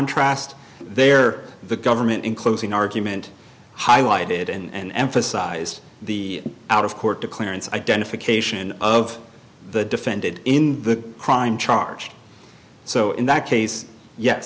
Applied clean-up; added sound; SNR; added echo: none; none; none; none.